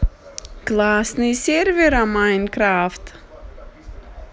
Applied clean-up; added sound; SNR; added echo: none; none; none; none.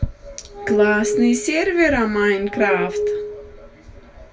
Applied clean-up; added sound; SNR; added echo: none; Glass; 4 dB; reverberation time 0.2 s.